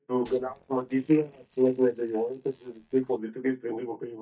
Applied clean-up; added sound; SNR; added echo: neural mask model DeepFilterNet 3.